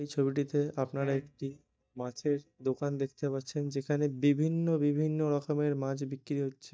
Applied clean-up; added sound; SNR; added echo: neural mask model DeepFilterNet 3.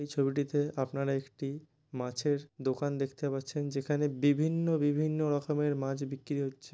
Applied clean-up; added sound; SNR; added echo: none; none; none; none.